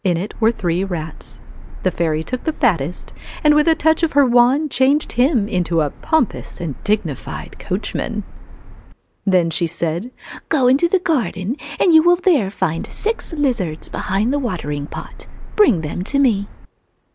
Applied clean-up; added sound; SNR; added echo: none; Car; 12 dB; none.